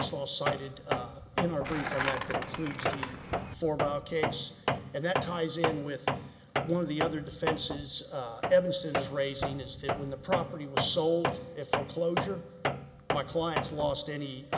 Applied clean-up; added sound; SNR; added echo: none; Tools + Skateboard; 2 dB; none.